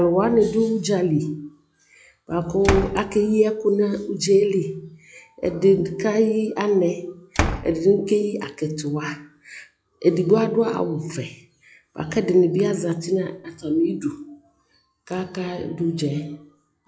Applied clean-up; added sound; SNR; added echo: classical method log-MMSE.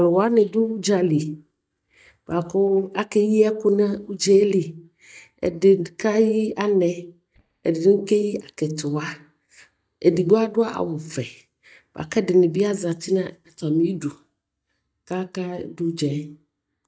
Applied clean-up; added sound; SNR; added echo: neural mask model DeepFilterNet 3.